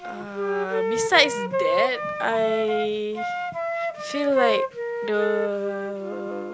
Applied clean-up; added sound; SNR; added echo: none; Wind instrument, woodwind instrument; 1 dB; none.